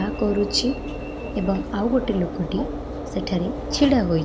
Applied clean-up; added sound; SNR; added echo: none; Alarm / Engine / Train; 6 dB; none.